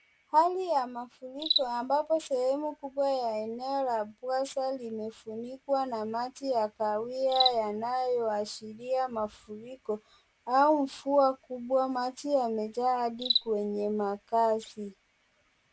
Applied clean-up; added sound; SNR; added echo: none; Cricket; 11 dB; none.